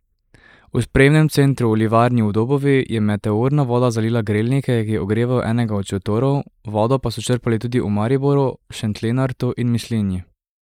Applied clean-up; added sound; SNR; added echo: neural mask model Resemble Enhance denoiser.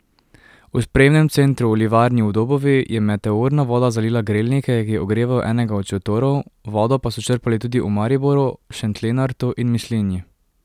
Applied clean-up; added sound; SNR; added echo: none; none; none; none.